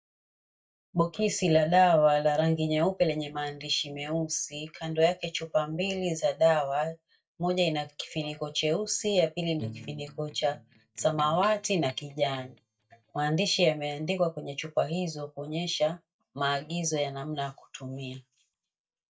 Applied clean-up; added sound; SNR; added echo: neural mask model DeepFilterNet 3.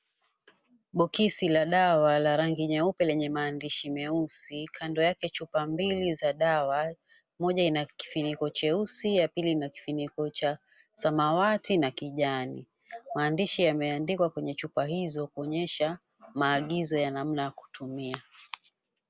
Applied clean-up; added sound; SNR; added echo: none; none; none; none.